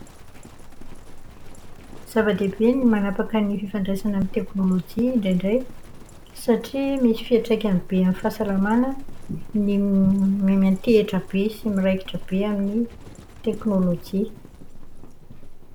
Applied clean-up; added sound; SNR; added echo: none; Livestock, farm animals, working animals; 12 dB; none.